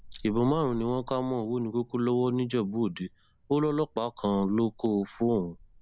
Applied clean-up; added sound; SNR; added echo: none; Wind; 20 dB; none.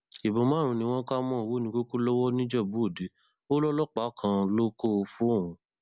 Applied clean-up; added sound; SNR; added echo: none; none; none; none.